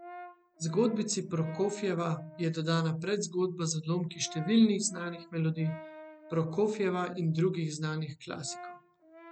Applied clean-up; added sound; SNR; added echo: none; Brass instrument; 19 dB; none.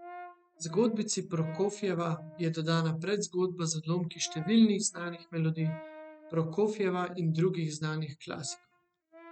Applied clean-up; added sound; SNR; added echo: neural mask model RNNoise.